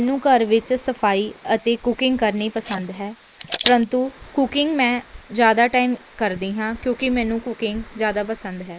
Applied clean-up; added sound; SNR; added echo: neural mask model Resemble Enhance denoiser.